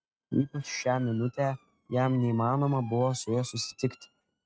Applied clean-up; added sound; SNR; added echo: neural mask model RNNoise.